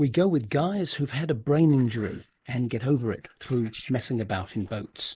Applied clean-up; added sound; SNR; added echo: neural mask model Resemble Enhance denoiser.